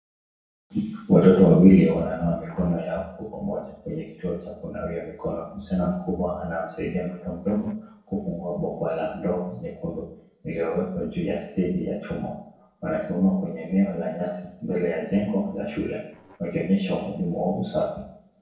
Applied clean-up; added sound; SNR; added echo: neural separator model SepFormer DNS4.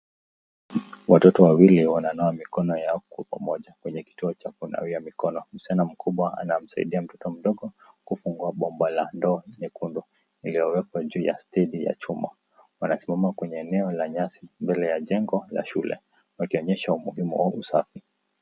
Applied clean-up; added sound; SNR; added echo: none; none; none; none.